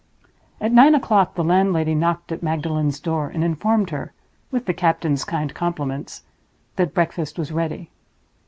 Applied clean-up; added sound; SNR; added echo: none; none; none; none.